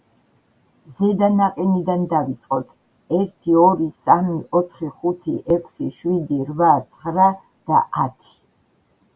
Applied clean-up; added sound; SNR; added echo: none; none; none; none.